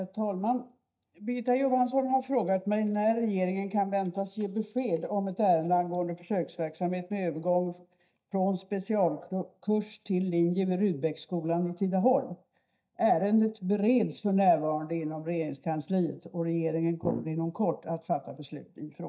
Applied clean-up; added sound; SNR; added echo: neural mask model DeepFilterNet 3.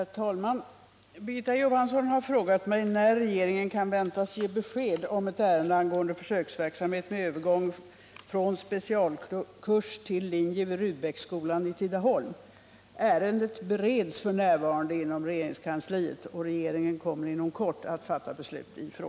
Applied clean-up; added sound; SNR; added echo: none; none; none; none.